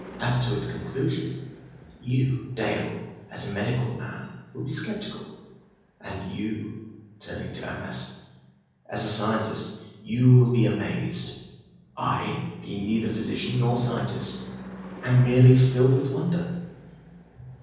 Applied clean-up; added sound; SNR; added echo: none; Car passing by / Engine / Truck; 19 dB; reverberation time 1.1 s.